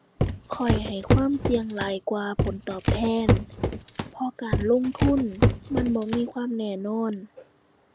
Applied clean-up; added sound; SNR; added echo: none; Walk, footsteps; -2 dB; none.